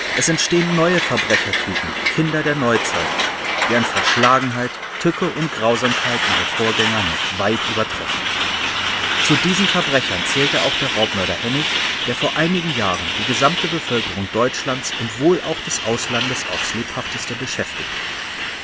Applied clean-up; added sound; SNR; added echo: none; Truck; 1 dB; none.